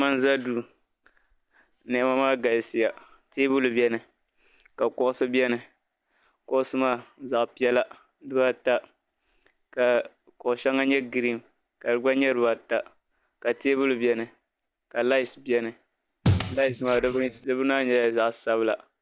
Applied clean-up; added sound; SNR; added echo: neural mask model DeepFilterNet 3.